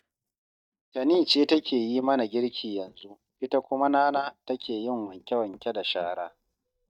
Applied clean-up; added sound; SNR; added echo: neural mask model DeepFilterNet 3.